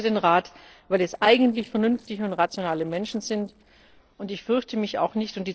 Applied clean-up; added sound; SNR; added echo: neural separator model SepFormer DNS4.